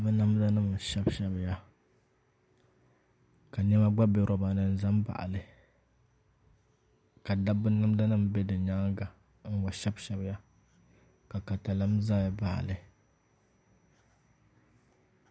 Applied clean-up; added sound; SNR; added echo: none; none; none; none.